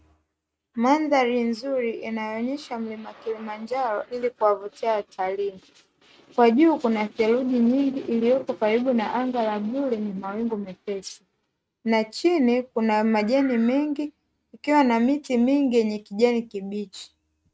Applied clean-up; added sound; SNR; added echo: neural mask model RNNoise.